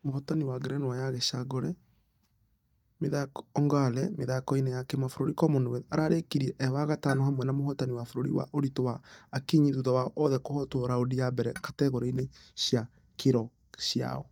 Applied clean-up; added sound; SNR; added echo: neural mask model DeepFilterNet 3.